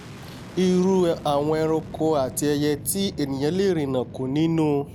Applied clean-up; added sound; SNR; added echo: none; Fixed-wing aircraft, airplane; 15 dB; none.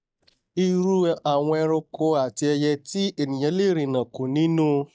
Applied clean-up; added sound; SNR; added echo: neural mask model DeepFilterNet 3.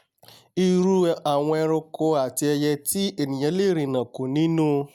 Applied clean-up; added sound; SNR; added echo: none; none; none; none.